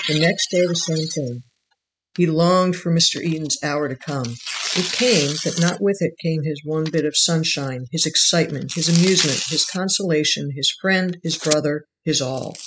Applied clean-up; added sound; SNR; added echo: classical method spectral subtraction.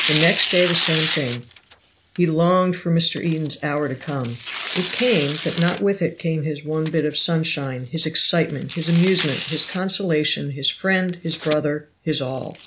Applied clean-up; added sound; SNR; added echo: none; Tearing; 6 dB; none.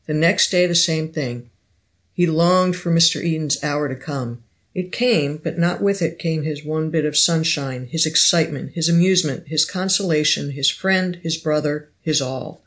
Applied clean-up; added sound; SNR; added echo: none; none; none; none.